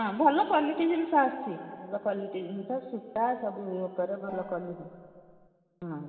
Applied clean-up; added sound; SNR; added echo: none; Gong; 17 dB; reverberation time 2.7 s.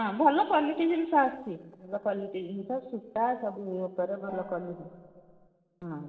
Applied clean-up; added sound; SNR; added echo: neural separator model SepFormer DNS4.